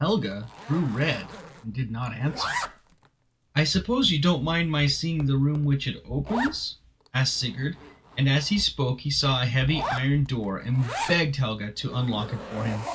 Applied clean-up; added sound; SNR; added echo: none; Zipper (clothing); 13 dB; none.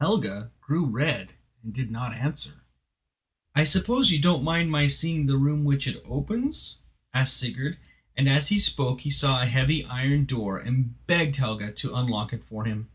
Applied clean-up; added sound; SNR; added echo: none; none; none; none.